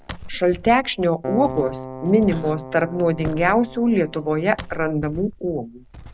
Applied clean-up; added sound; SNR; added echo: none; Walk, footsteps + Keyboard (musical); 12 dB; none.